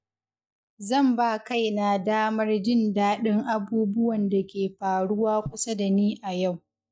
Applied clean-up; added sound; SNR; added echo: neural mask model DeepFilterNet 3.